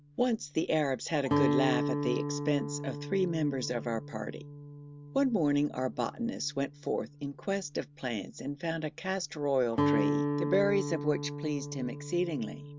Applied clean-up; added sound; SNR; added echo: none; Guitar; 3 dB; none.